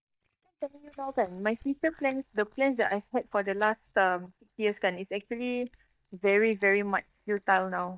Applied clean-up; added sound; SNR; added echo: neural mask model DeepFilterNet 3.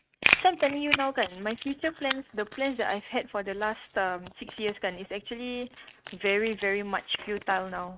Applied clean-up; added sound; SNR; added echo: neural mask model RNNoise.